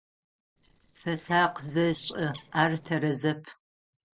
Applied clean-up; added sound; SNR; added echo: neural separator model SepFormer DNS4.